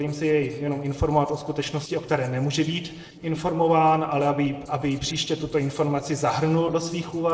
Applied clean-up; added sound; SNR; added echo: neural separator model SepFormer DNS4.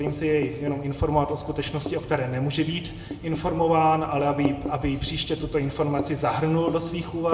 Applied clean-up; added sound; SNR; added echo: none; Writing; 6 dB; reverberation time 1.3 s.